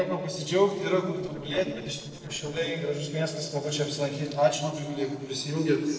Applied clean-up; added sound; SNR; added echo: neural separator model SepFormer DNS4.